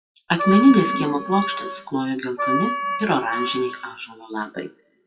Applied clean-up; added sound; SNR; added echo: classical method WPE with log-MMSE.